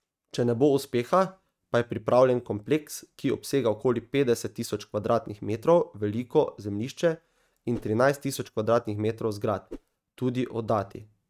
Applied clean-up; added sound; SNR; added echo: neural mask model RNNoise.